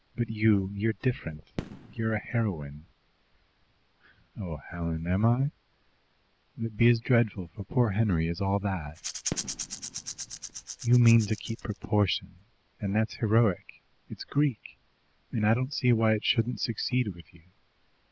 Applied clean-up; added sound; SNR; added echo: none; Rattle / Rattle (instrument) + Fireworks; 11 dB; none.